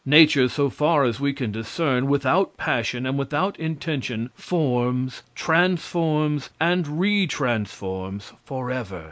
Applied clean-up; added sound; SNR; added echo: neural mask model Resemble Enhance denoiser.